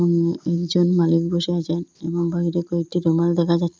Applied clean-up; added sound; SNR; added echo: none; none; none; none.